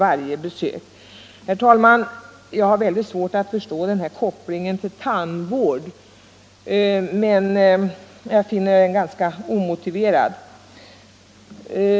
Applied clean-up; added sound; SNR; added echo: none; none; none; none.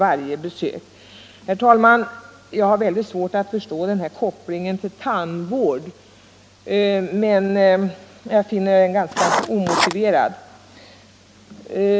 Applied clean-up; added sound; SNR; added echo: none; Writing; 1 dB; none.